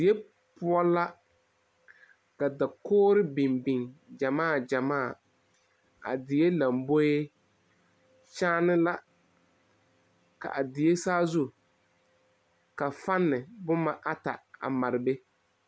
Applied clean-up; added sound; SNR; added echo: none; none; none; none.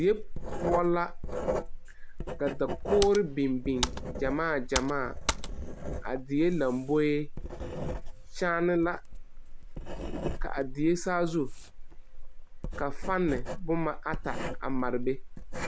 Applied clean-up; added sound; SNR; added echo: none; Writing + Computer keyboard; 3 dB; none.